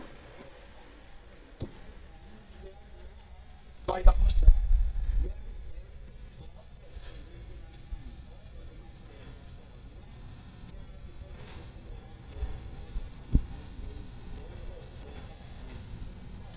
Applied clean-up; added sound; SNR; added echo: neural mask model DeepFilterNet 3.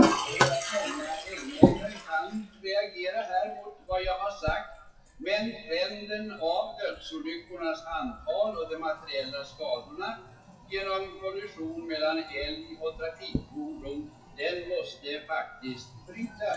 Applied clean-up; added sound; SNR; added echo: classical method WPE with log-MMSE.